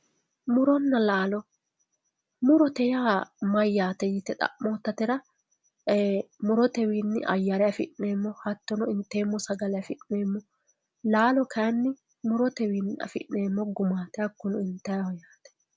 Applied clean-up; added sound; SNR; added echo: none; none; none; none.